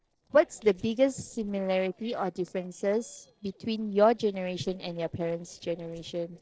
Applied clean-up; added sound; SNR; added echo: neural separator model SepFormer DNS4.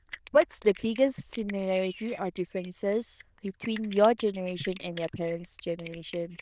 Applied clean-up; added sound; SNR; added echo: neural diffusion model UNIVERSE++.